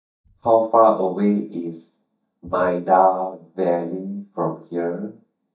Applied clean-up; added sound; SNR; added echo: neural mask model DeepFilterNet 3.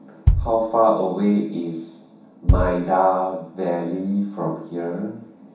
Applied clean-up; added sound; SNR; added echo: none; Bass drum; 2 dB; reverberation time 0.7 s.